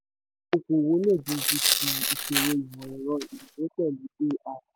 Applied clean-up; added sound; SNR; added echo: none; Tearing; 1 dB; none.